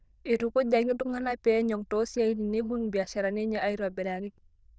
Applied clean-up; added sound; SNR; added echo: neural diffusion model UNIVERSE++.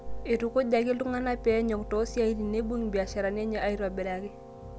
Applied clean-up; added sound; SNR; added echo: none; Keyboard (musical); 18 dB; none.